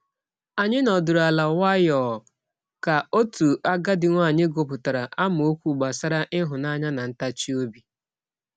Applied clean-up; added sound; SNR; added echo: none; none; none; none.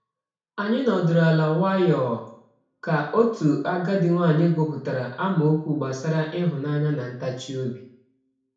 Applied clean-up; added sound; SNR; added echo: none; none; none; reverberation time 0.6 s.